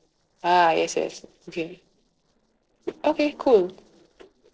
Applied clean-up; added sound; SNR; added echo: neural separator model SepFormer DNS4.